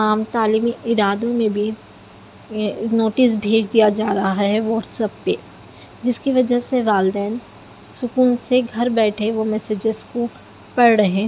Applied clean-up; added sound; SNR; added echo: none; none; none; none.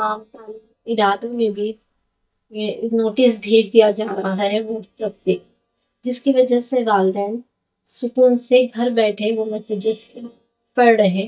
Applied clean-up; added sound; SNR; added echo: neural mask model DeepFilterNet 3.